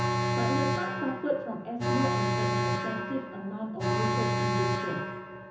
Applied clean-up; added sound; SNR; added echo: none; Alarm; -5 dB; reverberation time 0.7 s.